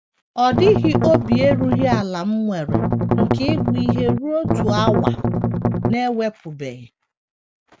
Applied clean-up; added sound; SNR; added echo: none; Strum; -3 dB; none.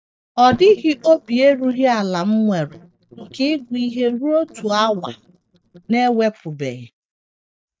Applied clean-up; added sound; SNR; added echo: neural mask model DeepFilterNet 3.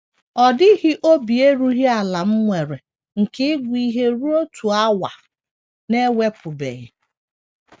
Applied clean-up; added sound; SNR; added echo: none; none; none; none.